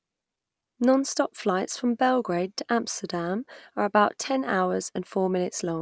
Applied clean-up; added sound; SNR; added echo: none; none; none; none.